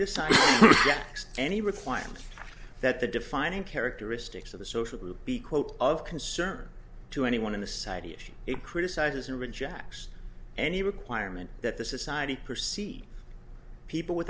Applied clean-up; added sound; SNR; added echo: none; none; none; none.